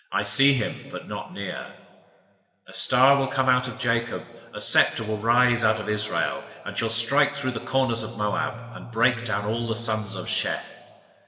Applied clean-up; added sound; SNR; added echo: none; Bass guitar; 13 dB; reverberation time 1.7 s.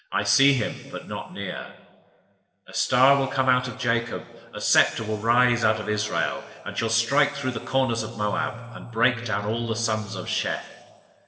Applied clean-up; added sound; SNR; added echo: neural separator model SepFormer DNS4.